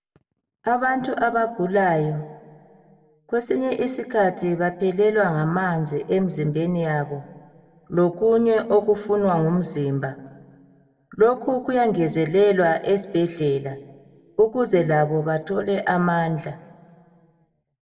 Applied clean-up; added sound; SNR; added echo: none; none; none; reverberation time 1.2 s.